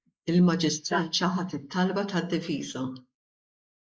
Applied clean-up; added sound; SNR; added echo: neural mask model Resemble Enhance denoiser.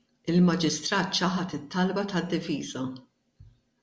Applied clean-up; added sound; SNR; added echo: none; none; none; none.